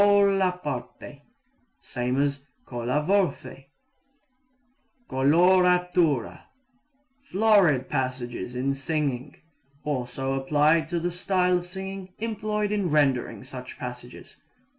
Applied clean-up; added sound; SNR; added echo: none; none; none; none.